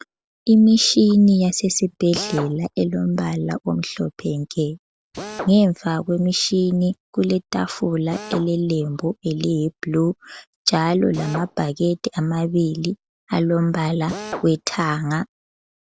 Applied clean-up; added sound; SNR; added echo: none; Drill; 19 dB; none.